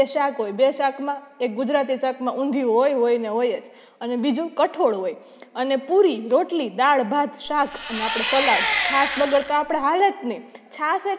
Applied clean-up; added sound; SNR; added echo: none; Engine; 2 dB; none.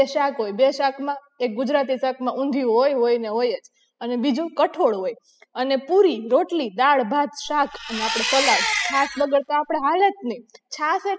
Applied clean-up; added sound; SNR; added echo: classical method spectral subtraction.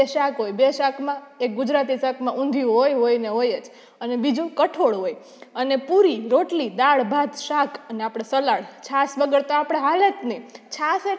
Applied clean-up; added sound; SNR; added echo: none; none; none; none.